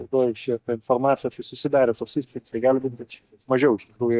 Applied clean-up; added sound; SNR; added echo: neural mask model DeepFilterNet 3.